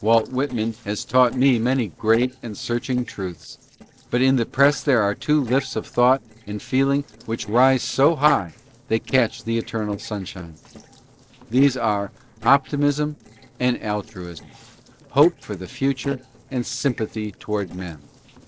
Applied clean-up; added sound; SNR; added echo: neural separator model SepFormer DNS4.